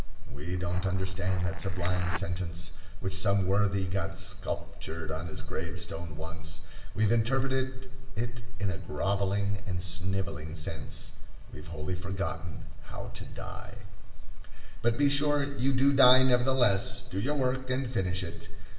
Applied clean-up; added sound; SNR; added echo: none; Zipper (clothing); 19 dB; reverberation time 1.0 s.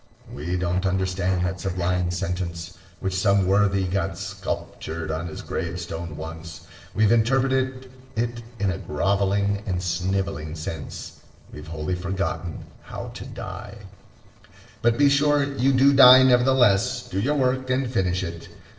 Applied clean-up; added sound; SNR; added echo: neural separator model SepFormer DNS4.